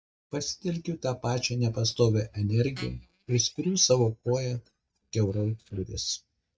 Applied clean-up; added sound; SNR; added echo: neural mask model DeepFilterNet 3.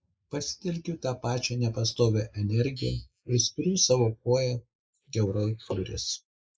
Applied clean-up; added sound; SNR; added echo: neural mask model Resemble Enhance denoiser.